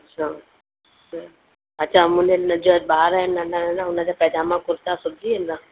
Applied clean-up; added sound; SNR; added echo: none; none; none; none.